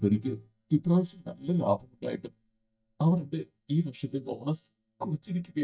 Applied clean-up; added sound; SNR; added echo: neural mask model DeepFilterNet 3.